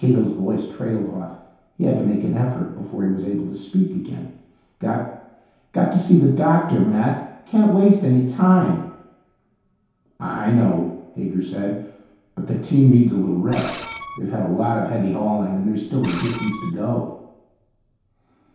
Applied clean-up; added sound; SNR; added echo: none; Screech; 13 dB; reverberation time 0.8 s.